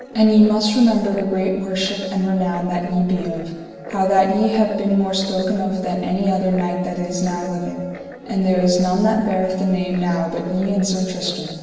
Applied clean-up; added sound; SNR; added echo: none; Guitar; 14 dB; reverberation time 1.2 s.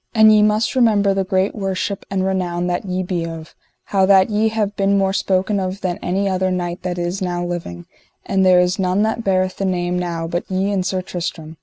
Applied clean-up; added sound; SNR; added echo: none; none; none; none.